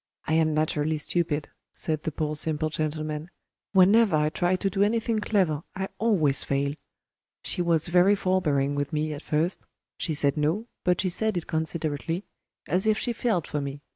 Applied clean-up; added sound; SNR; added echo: none; none; none; none.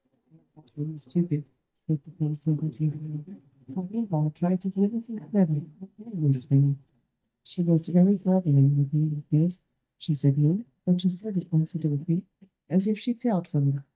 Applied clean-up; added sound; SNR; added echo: neural mask model DeepFilterNet 3.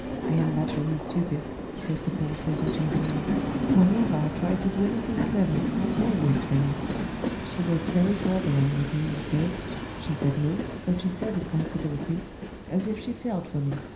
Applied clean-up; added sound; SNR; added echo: none; Train; 3 dB; reverberation time 0.5 s.